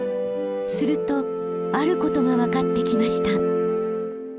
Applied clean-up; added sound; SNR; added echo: none; none; none; none.